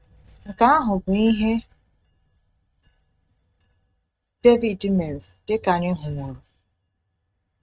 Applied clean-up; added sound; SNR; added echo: neural mask model RNNoise.